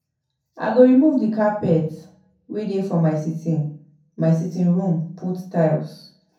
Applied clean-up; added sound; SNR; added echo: none; none; none; reverberation time 0.5 s.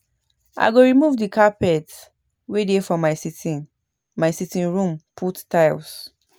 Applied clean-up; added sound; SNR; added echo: none; none; none; none.